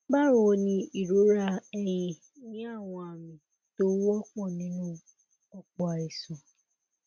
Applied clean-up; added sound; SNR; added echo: none; none; none; none.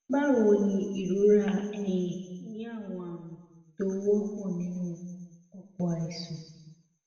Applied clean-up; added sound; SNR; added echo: none; none; none; reverberation time 1.2 s.